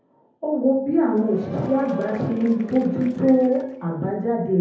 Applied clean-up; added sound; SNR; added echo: none; Applause / Crowd / Cheering; 15 dB; reverberation time 0.7 s.